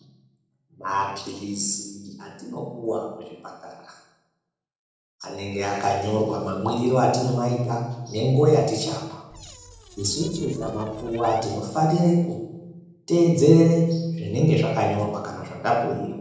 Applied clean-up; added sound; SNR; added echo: neural separator model SepFormer DNS4.